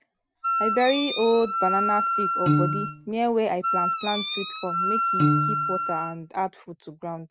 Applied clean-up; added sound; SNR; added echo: none; Piano + Wind instrument, woodwind instrument; -2 dB; none.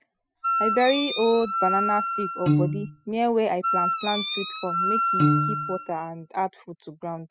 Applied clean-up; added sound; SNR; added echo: classical method spectral subtraction.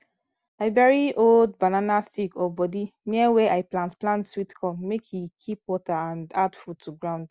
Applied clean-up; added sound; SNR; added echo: none; none; none; none.